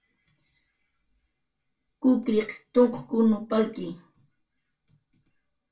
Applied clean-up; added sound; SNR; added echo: none; none; none; reverberation time 0.2 s.